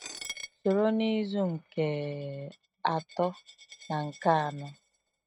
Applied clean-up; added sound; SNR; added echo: neural mask model RNNoise.